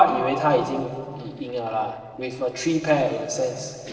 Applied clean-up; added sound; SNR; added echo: neural separator model SepFormer DNS4.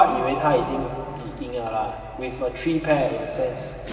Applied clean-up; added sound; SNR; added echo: none; Cough; 19 dB; reverberation time 2.7 s.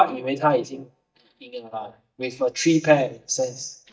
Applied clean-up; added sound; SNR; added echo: neural mask model DeepFilterNet 3.